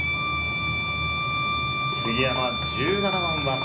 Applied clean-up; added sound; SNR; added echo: none; Bowed string instrument; -1 dB; reverberation time 0.5 s.